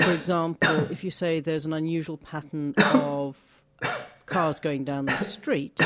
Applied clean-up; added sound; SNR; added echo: none; Cough; 0 dB; none.